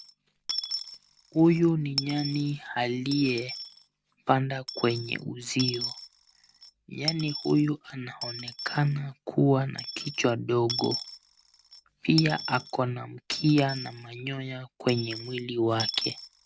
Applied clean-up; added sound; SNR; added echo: none; Coin (dropping) / Dishes, pots, and pans; 10 dB; none.